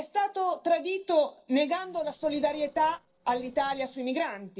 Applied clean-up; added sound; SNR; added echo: neural separator model SepFormer DNS4.